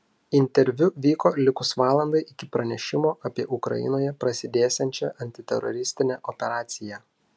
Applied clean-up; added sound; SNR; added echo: none; none; none; none.